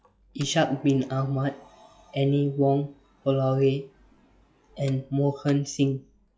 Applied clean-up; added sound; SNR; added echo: classical method log-MMSE.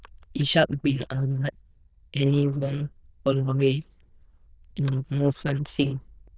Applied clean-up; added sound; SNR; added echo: neural diffusion model UNIVERSE++.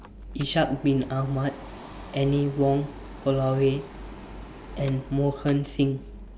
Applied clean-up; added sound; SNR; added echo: none; Mechanical fan; 18 dB; none.